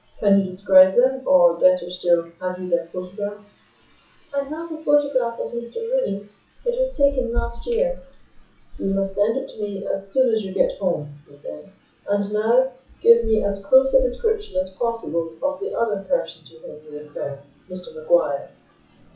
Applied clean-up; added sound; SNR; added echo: classical method WPE with log-MMSE.